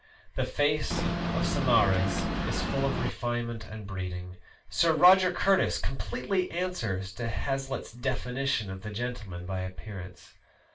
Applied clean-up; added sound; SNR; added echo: none; Boat, Water vehicle; 1 dB; reverberation time 0.2 s.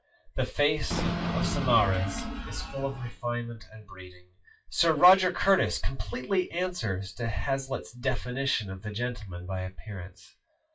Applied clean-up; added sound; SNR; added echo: classical method WPE with log-MMSE.